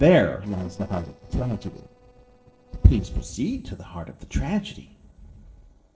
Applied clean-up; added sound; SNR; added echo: neural separator model SepFormer DNS4.